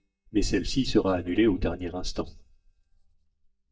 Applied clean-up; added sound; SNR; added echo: neural mask model DeepFilterNet 3.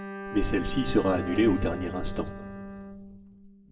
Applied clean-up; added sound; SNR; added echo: none; Bowed string instrument; 10 dB; reverberation time 1.2 s.